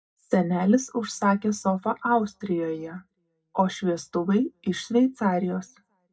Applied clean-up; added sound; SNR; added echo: none; none; none; reverberation time 0.2 s.